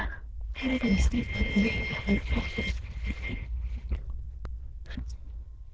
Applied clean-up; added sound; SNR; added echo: neural diffusion model UNIVERSE++.